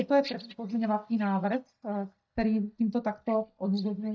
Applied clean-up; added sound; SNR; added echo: neural mask model DeepFilterNet 3.